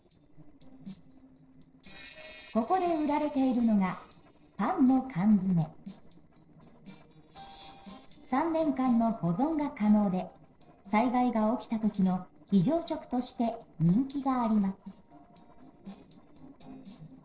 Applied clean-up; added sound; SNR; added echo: neural separator model SepFormer DNS4.